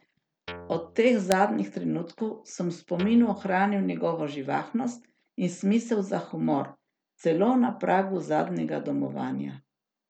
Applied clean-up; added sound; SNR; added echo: none; Guitar; 18 dB; none.